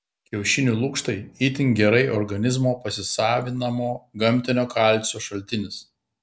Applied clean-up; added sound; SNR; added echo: none; none; none; none.